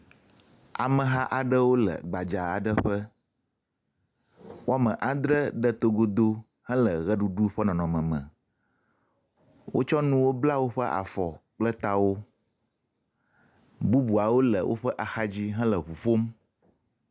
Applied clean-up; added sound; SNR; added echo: none; none; none; none.